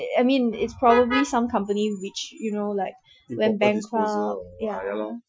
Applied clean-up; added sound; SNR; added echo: classical method Wiener filter.